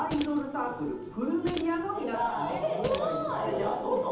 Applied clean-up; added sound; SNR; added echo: none; Keys jangling; 8 dB; reverberation time 0.8 s.